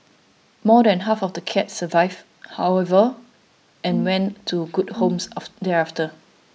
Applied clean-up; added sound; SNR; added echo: none; Brass instrument; 8 dB; none.